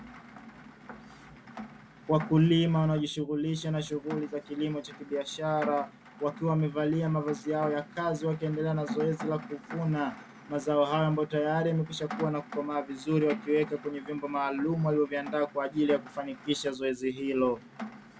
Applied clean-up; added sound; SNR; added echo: none; Rain; 15 dB; none.